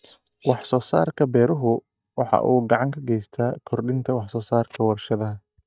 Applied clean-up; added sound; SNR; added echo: neural mask model DeepFilterNet 3.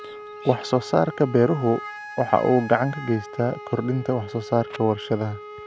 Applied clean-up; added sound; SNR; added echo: none; Wind instrument, woodwind instrument; 15 dB; none.